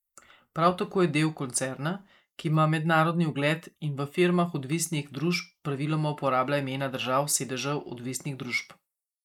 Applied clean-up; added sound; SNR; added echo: neural mask model Resemble Enhance denoiser.